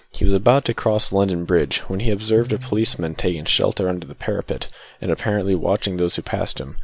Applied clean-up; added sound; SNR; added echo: none; Bowed string instrument; 19 dB; none.